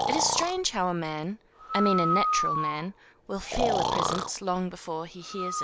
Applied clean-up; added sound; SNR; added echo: none; Breathing; 0 dB; none.